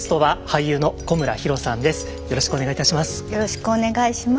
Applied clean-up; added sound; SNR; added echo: none; Wind chime; 15 dB; none.